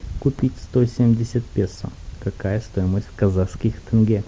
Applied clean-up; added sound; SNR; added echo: none; none; none; none.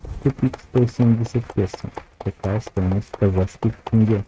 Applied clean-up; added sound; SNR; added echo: neural mask model RNNoise.